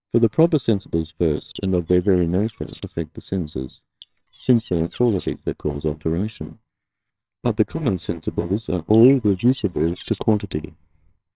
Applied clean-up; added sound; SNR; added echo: neural separator model SepFormer WHAMR!.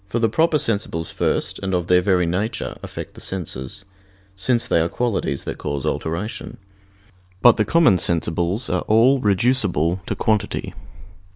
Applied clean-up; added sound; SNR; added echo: none; none; none; none.